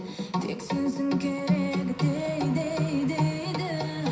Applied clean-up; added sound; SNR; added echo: none; Engine; 20 dB; reverberation time 0.5 s.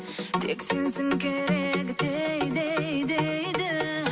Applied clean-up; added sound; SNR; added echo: none; none; none; none.